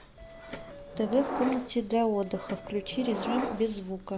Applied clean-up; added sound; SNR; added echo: none; Subway, metro, underground; 7 dB; none.